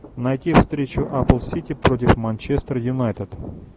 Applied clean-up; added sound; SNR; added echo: none; Thunder / Rain; 19 dB; none.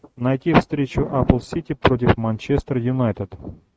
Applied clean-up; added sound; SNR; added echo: neural mask model RNNoise.